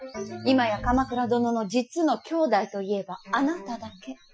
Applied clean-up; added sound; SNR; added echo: classical method Wiener filter.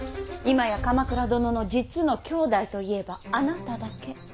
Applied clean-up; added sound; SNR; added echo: none; none; none; none.